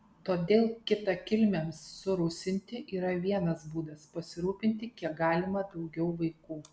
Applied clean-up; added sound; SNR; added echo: none; none; none; none.